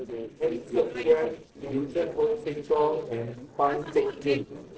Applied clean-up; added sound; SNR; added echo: neural separator model SepFormer DNS4.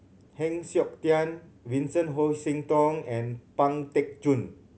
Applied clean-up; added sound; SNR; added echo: none; none; none; none.